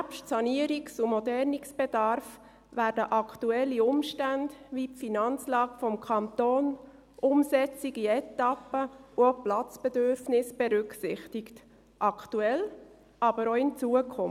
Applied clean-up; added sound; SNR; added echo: none; none; none; none.